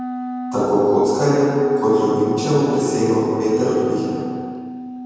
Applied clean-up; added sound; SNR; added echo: none; Wind instrument, woodwind instrument; 9 dB; reverberation time 2.1 s.